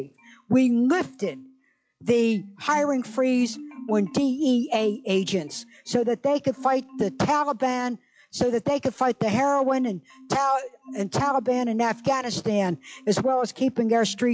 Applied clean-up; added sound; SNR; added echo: classical method log-MMSE.